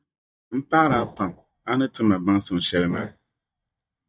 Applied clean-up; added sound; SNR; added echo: neural mask model DeepFilterNet 3.